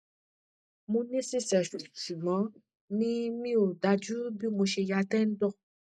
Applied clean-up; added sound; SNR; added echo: neural mask model Resemble Enhance denoiser.